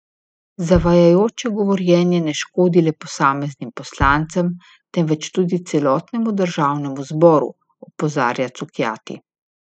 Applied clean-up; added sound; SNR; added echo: classical method spectral subtraction.